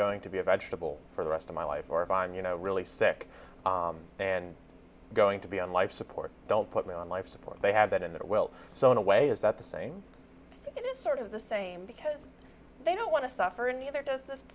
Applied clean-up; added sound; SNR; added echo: none; none; none; none.